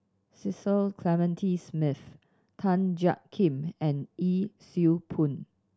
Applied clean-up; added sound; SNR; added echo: none; none; none; none.